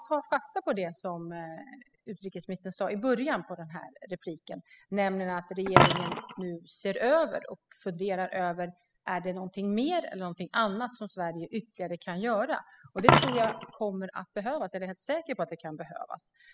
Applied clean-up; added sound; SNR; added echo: classical method spectral subtraction.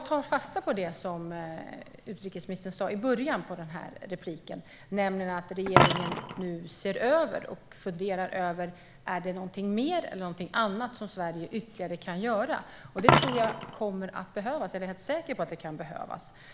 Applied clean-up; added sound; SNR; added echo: none; Coin (dropping); 2 dB; none.